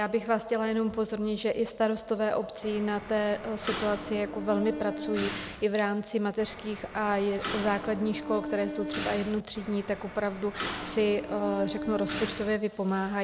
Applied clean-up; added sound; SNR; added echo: none; Mechanisms; 7 dB; none.